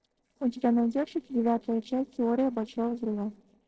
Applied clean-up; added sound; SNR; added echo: neural separator model SepFormer DNS4.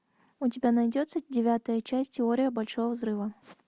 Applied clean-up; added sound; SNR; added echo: none; none; none; none.